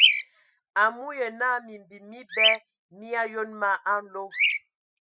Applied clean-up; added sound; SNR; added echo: classical method spectral subtraction.